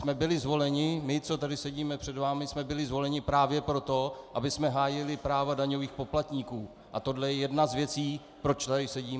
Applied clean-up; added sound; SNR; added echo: none; none; none; none.